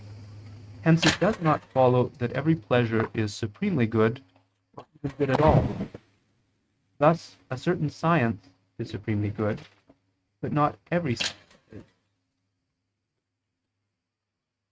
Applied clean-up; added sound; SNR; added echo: neural mask model RNNoise.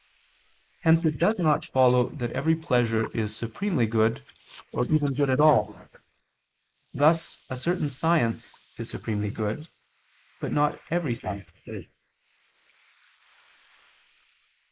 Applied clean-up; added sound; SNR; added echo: neural mask model Resemble Enhance denoiser.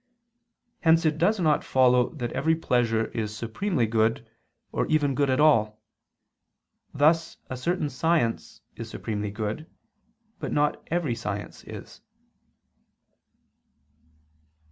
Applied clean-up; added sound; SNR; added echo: none; none; none; none.